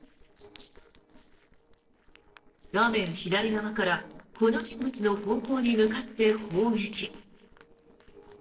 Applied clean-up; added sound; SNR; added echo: neural separator model SepFormer DNS4.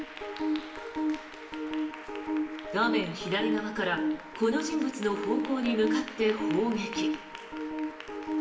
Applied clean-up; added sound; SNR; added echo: none; Applause / Clapping; 16 dB; reverberation time 0.9 s.